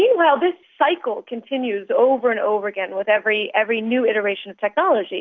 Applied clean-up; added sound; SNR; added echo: none; none; none; none.